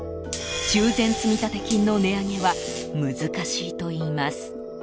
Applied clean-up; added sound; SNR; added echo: none; Buzz; 13 dB; none.